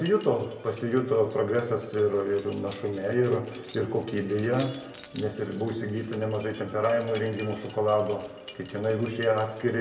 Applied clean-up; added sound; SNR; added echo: none; Keys jangling; 6 dB; reverberation time 0.6 s.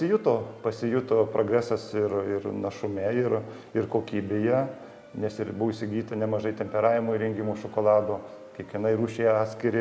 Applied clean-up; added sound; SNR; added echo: none; none; none; none.